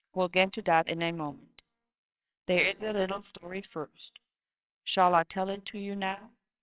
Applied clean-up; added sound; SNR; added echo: neural separator model SepFormer WHAMR!.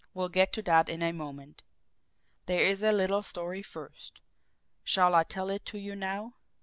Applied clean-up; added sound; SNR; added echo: none; none; none; none.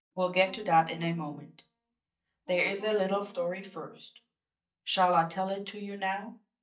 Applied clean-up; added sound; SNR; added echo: neural mask model DeepFilterNet 3.